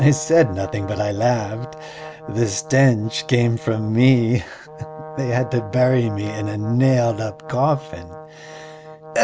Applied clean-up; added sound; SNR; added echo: none; Brass instrument; 16 dB; none.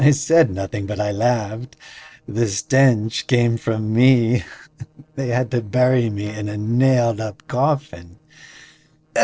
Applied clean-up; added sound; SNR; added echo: neural separator model SepFormer DNS4.